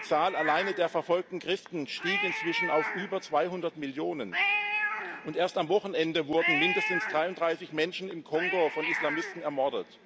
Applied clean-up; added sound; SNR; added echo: none; Cat; 4 dB; none.